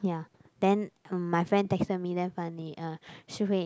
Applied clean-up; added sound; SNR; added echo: none; none; none; none.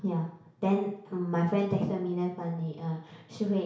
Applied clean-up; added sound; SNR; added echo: none; none; none; reverberation time 0.6 s.